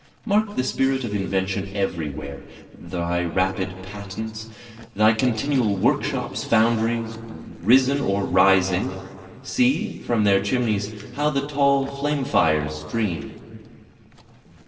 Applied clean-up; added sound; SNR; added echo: neural separator model SepFormer DNS4.